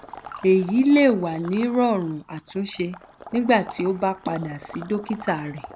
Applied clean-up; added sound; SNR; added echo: none; Water / Liquid; 18 dB; none.